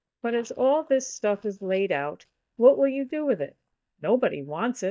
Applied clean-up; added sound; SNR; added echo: neural mask model DeepFilterNet 3.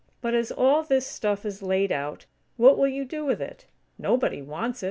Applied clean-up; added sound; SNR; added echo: none; none; none; none.